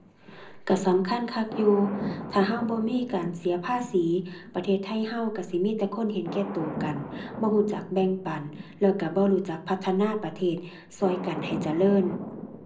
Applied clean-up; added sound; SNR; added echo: none; Thunder; 12 dB; reverberation time 0.4 s.